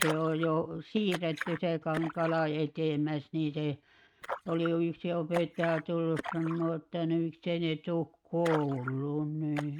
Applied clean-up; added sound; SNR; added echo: neural mask model RNNoise.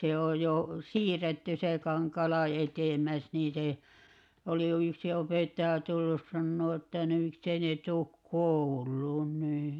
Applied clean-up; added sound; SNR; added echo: none; none; none; none.